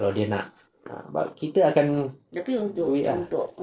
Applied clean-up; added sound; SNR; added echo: neural separator model SepFormer DNS4.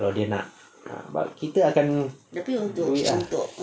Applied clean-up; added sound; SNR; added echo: none; Rattle (instrument); 10 dB; none.